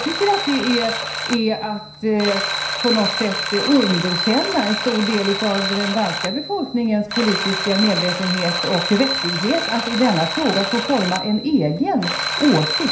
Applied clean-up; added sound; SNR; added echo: none; Alarm; 4 dB; reverberation time 0.5 s.